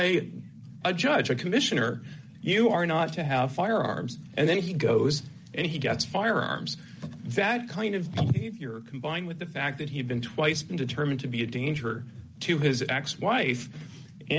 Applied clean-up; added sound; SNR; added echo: none; none; none; none.